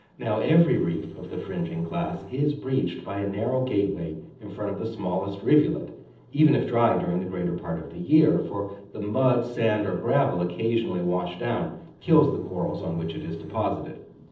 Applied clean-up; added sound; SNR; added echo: neural separator model SepFormer DNS4.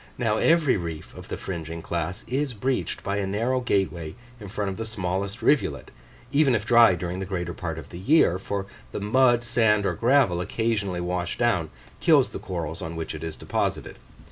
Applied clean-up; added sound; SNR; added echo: none; none; none; none.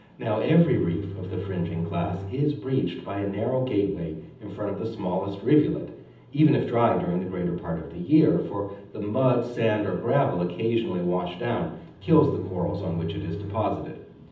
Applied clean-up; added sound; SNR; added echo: none; Bowed string instrument; 10 dB; reverberation time 0.8 s.